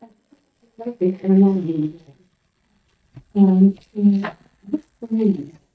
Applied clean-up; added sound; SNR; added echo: neural mask model DeepFilterNet 3.